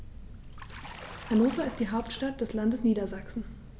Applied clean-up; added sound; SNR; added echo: none; Bathtub (filling or washing) / Splash, splatter; 15 dB; none.